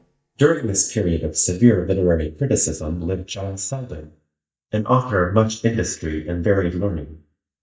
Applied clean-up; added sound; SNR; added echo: neural mask model DeepFilterNet 3.